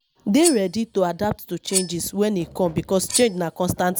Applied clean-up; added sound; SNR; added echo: none; Cutlery, silverware; 10 dB; none.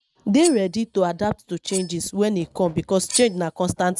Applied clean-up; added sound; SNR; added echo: neural mask model RNNoise.